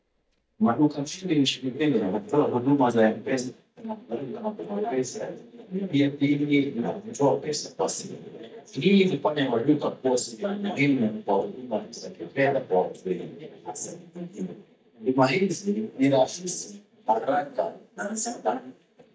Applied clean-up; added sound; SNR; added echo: neural mask model DeepFilterNet 3.